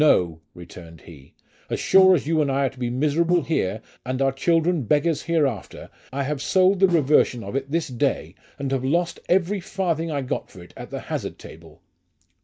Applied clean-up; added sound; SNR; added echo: neural mask model DeepFilterNet 3.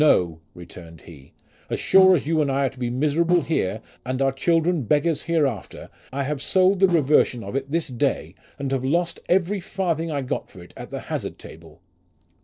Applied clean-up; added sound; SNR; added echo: neural separator model SepFormer DNS4.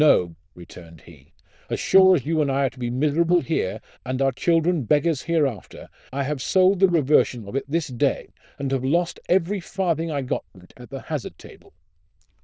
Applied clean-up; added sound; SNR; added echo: neural diffusion model UNIVERSE++.